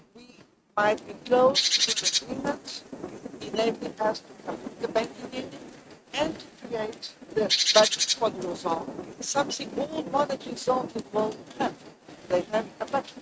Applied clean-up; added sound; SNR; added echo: neural mask model RNNoise.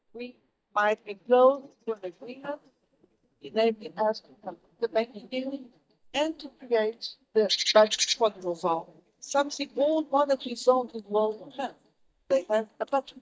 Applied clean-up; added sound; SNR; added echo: neural mask model DeepFilterNet 3.